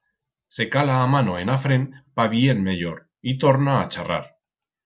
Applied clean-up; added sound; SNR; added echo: none; none; none; none.